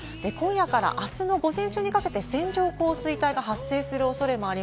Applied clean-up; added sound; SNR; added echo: none; none; none; none.